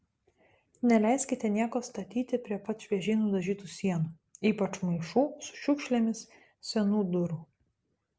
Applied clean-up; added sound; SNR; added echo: none; none; none; none.